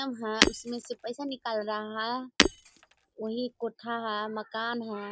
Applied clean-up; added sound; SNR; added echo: none; Shatter; -3 dB; none.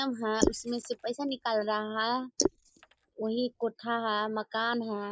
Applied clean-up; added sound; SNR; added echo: neural mask model Resemble Enhance denoiser.